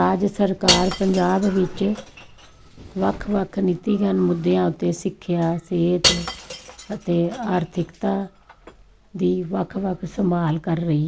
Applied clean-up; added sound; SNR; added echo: none; Shatter / Crushing; 6 dB; none.